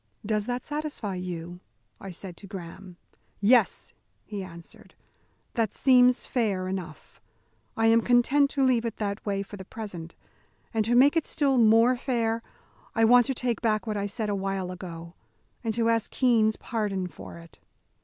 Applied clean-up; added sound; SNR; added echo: none; none; none; none.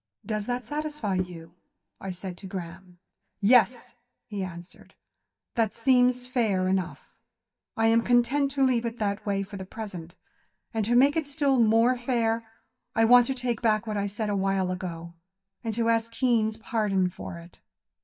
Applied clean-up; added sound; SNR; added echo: neural mask model DeepFilterNet 3.